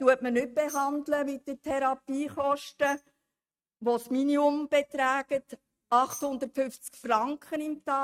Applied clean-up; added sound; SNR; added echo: neural mask model RNNoise.